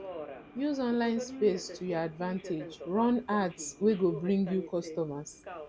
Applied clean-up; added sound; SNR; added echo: none; Subway, metro, underground; 12 dB; none.